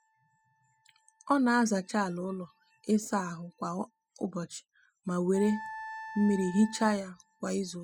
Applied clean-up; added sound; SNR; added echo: classical method spectral subtraction.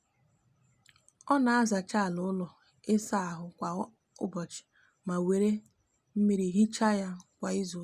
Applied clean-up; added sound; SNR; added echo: none; none; none; none.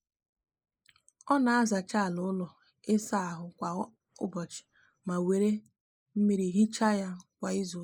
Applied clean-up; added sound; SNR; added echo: neural mask model Resemble Enhance denoiser.